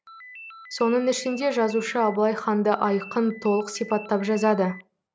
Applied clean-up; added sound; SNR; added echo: none; Ringtone; 19 dB; none.